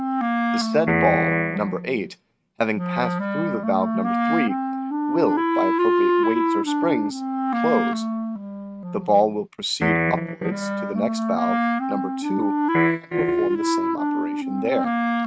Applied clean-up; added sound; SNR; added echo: neural mask model RNNoise.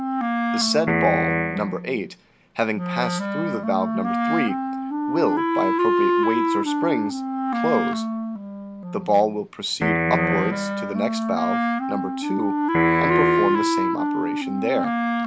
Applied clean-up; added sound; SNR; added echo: none; Piano + Wind instrument, woodwind instrument; -4 dB; none.